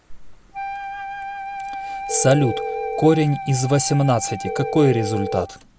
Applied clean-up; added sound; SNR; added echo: none; Wind instrument, woodwind instrument + Telephone; 7 dB; none.